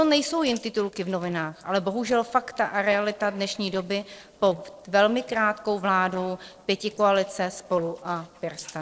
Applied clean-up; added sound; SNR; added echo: neural separator model SepFormer DNS4.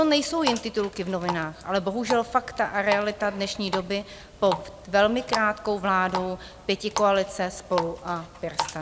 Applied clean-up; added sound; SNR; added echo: none; Water tap, faucet; 10 dB; none.